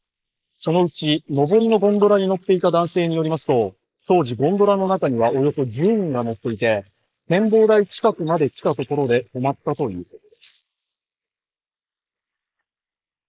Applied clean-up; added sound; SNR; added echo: neural mask model Resemble Enhance denoiser.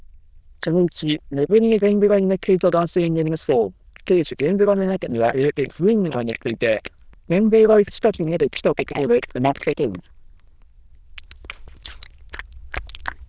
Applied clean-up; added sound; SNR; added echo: neural diffusion model UNIVERSE++.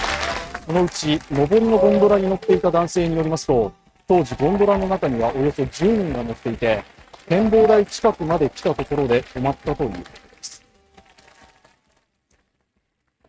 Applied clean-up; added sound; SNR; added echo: neural mask model RNNoise.